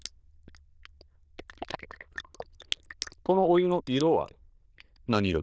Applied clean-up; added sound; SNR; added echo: neural diffusion model UNIVERSE++.